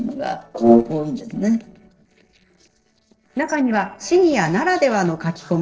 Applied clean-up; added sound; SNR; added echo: neural separator model SepFormer DNS4.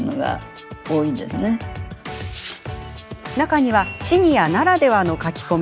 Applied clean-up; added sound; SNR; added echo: none; none; none; none.